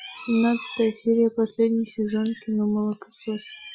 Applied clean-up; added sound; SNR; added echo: classical method Wiener filter.